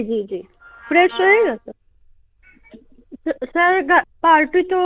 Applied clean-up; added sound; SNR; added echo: neural diffusion model UNIVERSE++.